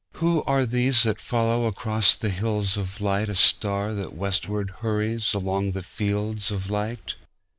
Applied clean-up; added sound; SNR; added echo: neural mask model Resemble Enhance denoiser.